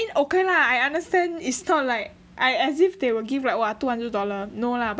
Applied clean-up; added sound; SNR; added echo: none; none; none; none.